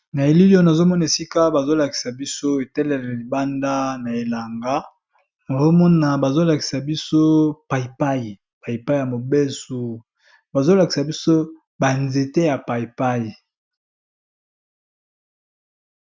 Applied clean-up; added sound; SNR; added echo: none; none; none; none.